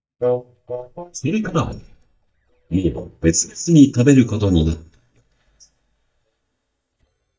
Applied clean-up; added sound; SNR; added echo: neural mask model DeepFilterNet 3.